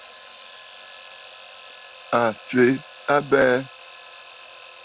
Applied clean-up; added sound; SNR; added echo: none; Alarm / Clock; 5 dB; none.